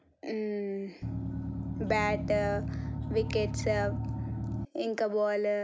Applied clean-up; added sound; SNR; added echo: none; Engine; 2 dB; none.